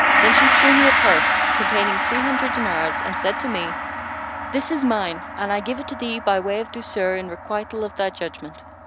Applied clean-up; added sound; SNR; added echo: none; Gong; -3 dB; none.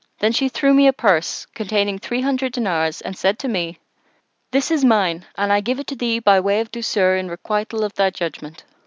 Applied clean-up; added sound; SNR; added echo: none; none; none; none.